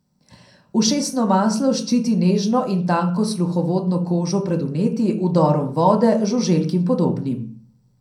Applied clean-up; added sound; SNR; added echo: none; none; none; reverberation time 0.6 s.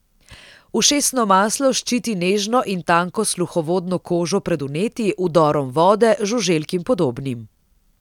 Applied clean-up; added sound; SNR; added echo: none; none; none; none.